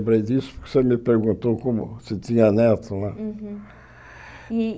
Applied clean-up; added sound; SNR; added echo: none; none; none; none.